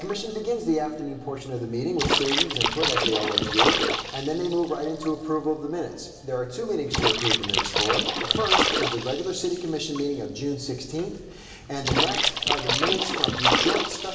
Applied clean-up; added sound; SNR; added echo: none; Splash, splatter; -1 dB; reverberation time 1.3 s.